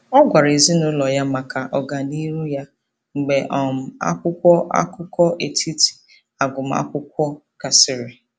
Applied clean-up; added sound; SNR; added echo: none; none; none; none.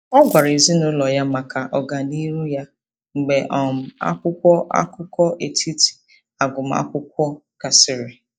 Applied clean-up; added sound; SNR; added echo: neural mask model DeepFilterNet 3.